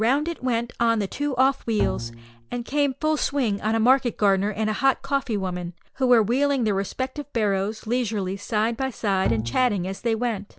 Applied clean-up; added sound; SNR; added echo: none; Bowed string instrument; 8 dB; none.